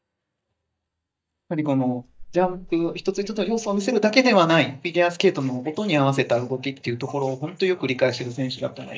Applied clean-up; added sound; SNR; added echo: neural mask model DeepFilterNet 3.